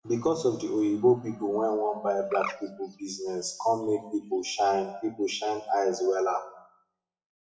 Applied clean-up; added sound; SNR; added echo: classical method WPE with log-MMSE.